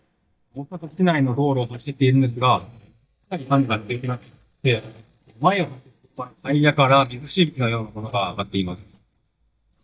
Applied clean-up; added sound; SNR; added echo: neural mask model DeepFilterNet 3.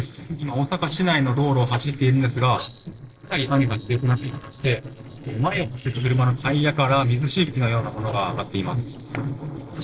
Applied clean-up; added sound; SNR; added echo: neural separator model SepFormer DNS4.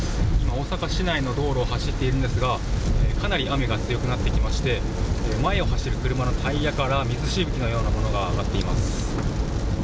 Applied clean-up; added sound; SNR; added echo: none; none; none; none.